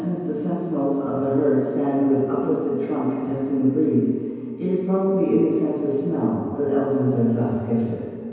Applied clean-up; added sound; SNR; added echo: none; none; none; reverberation time 2.2 s.